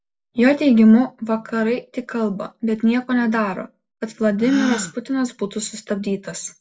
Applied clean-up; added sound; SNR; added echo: none; Gasp; 16 dB; reverberation time 0.2 s.